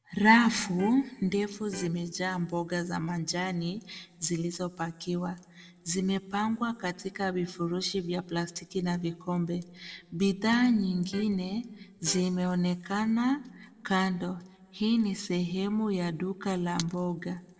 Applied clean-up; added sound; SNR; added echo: none; Electric guitar; 14 dB; reverberation time 1.4 s.